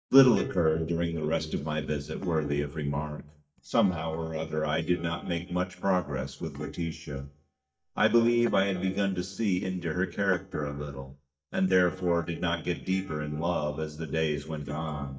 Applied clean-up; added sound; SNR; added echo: neural mask model DeepFilterNet 3.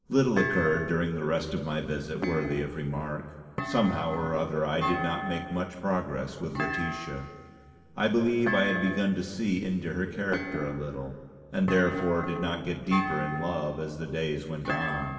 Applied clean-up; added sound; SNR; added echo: none; Thump, thud; 8 dB; reverberation time 2.3 s.